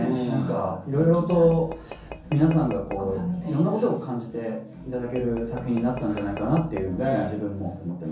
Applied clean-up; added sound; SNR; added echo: none; Tap / Glass; 16 dB; reverberation time 0.6 s.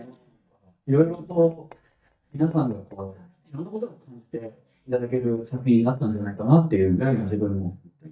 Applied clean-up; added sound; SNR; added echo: neural mask model DeepFilterNet 3.